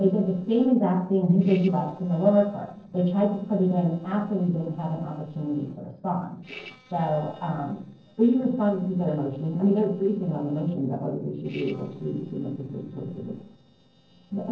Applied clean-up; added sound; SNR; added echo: neural separator model SepFormer DNS4.